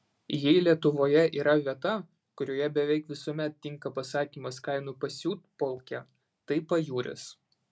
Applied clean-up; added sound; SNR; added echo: none; none; none; none.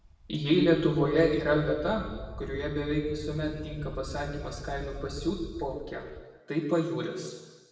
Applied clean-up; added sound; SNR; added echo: none; Wind; 13 dB; reverberation time 1.3 s.